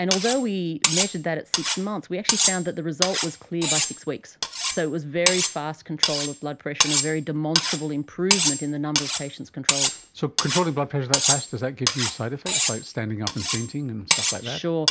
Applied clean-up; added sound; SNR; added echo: none; Cutlery, silverware; -1 dB; none.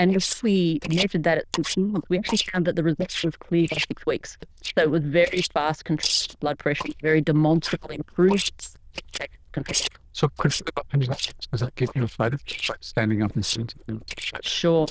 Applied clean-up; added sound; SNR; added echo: neural diffusion model UNIVERSE++.